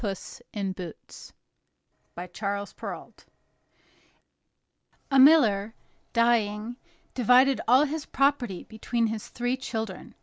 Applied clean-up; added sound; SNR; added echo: none; none; none; none.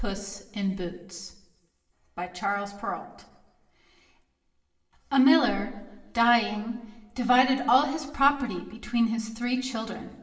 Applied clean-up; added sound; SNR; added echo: none; none; none; reverberation time 0.8 s.